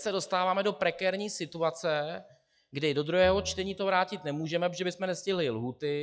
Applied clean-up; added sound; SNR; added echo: classical method log-MMSE.